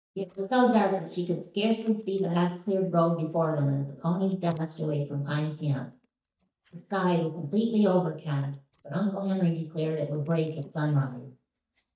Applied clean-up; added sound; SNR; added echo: neural mask model DeepFilterNet 3.